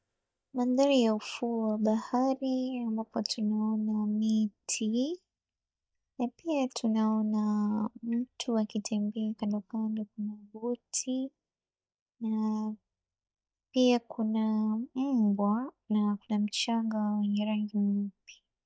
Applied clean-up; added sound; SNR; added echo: neural mask model DeepFilterNet 3.